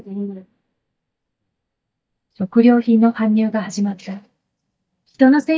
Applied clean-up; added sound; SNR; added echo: neural mask model DeepFilterNet 3.